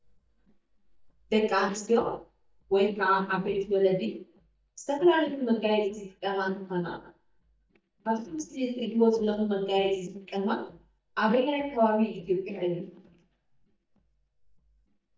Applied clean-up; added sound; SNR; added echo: neural mask model DeepFilterNet 3.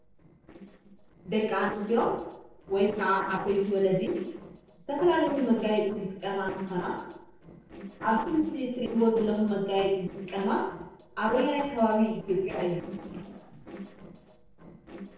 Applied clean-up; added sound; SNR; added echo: neural separator model SepFormer DNS4.